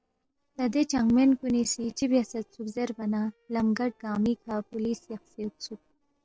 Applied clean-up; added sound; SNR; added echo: neural separator model SepFormer DNS4.